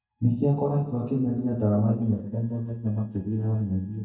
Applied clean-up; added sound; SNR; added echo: neural mask model DeepFilterNet 3.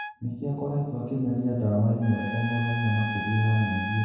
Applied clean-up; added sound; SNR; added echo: none; Trumpet; 10 dB; reverberation time 1.2 s.